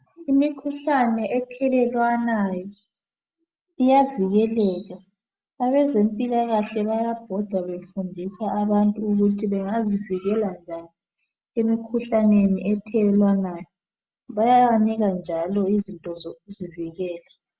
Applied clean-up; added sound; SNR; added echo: none; none; none; none.